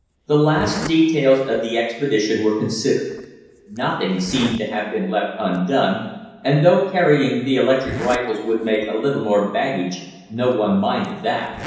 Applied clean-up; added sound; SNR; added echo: none; Zipper (clothing); 18 dB; reverberation time 0.9 s.